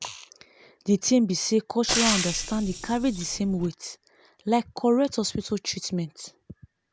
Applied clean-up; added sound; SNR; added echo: none; Frying (food); 3 dB; none.